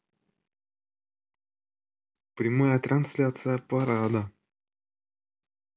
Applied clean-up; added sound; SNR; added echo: none; Gunshot, gunfire; 20 dB; none.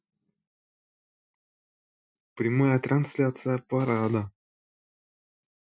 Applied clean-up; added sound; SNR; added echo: classical method Wiener filter.